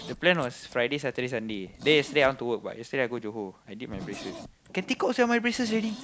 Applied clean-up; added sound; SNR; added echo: none; Zipper (clothing); 17 dB; none.